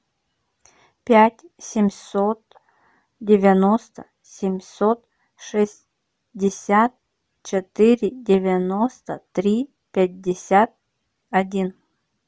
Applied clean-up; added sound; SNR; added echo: none; none; none; none.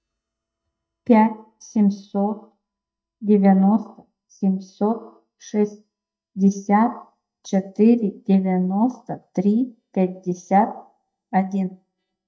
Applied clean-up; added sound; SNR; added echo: neural mask model DeepFilterNet 3.